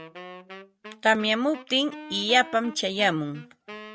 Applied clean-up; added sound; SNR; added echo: none; Wind instrument, woodwind instrument; 17 dB; none.